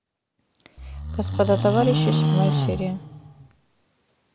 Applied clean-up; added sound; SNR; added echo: none; Livestock, farm animals, working animals; -2 dB; none.